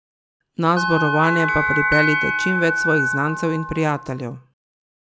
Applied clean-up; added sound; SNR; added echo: none; Bell; 0 dB; none.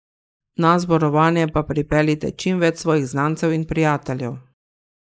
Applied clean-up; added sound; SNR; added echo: neural mask model Resemble Enhance denoiser.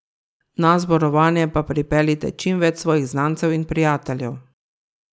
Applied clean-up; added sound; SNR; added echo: none; none; none; none.